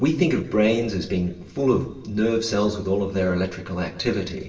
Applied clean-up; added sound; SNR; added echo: none; none; none; reverberation time 0.9 s.